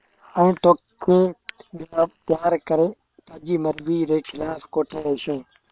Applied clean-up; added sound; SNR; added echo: neural separator model SepFormer WHAM!.